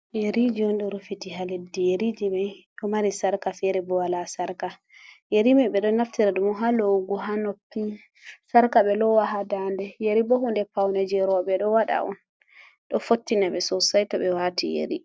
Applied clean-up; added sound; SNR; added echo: none; none; none; none.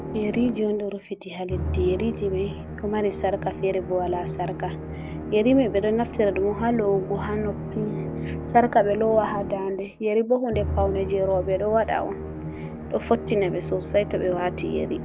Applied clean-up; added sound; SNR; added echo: none; Musical instrument; 7 dB; none.